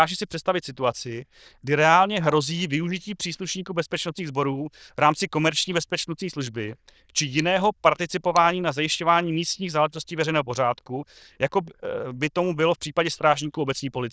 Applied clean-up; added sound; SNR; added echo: neural diffusion model UNIVERSE++.